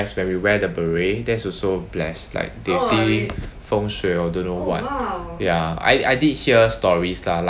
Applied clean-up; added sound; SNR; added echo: none; none; none; none.